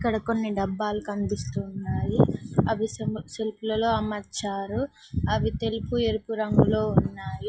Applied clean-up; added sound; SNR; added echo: classical method log-MMSE.